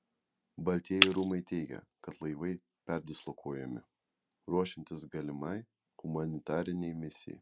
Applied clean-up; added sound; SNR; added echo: none; Shatter; 0 dB; none.